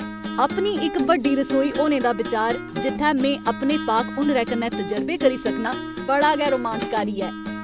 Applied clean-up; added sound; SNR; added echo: none; Acoustic guitar; 7 dB; none.